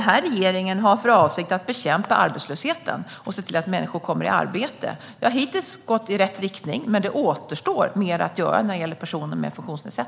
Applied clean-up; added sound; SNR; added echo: none; none; none; none.